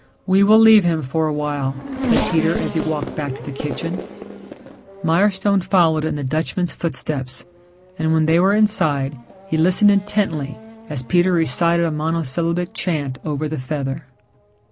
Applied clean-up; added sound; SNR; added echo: none; Race car, auto racing / Accelerating, revving, vroom; 12 dB; none.